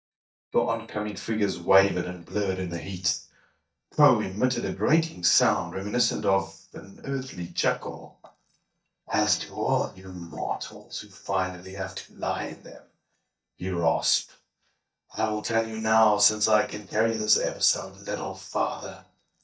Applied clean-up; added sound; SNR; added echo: neural mask model DeepFilterNet 3.